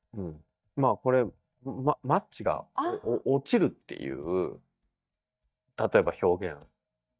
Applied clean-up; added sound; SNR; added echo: neural mask model DeepFilterNet 3.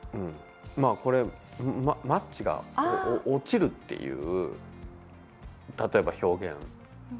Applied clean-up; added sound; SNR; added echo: none; none; none; none.